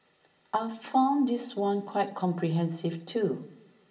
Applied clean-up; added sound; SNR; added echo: none; none; none; reverberation time 0.6 s.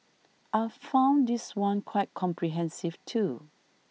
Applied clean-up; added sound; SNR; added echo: none; none; none; none.